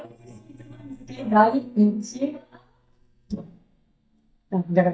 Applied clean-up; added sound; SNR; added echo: neural mask model DeepFilterNet 3.